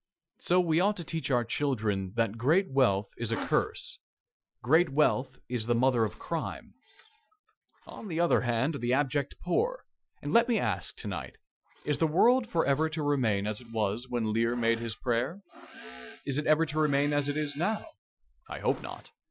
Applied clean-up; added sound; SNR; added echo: classical method Wiener filter.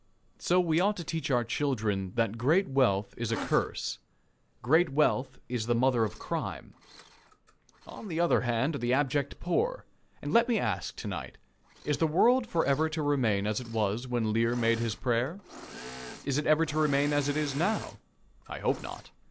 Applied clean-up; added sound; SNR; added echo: none; Engine / Mechanisms; 19 dB; none.